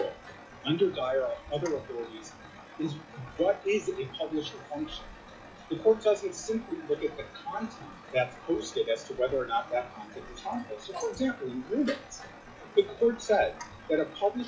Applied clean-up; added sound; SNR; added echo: classical method WPE with log-MMSE.